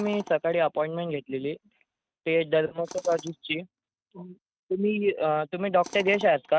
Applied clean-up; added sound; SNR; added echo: neural mask model RNNoise.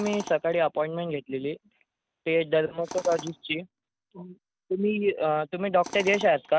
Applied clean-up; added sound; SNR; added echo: none; Tools; 19 dB; none.